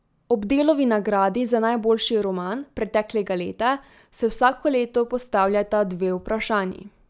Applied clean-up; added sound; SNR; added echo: none; none; none; none.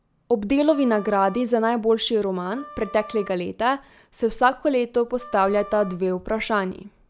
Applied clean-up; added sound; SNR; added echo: none; Wind instrument, woodwind instrument; 20 dB; none.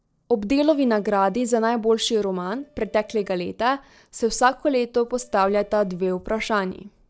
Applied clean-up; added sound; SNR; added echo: neural separator model SepFormer DNS4.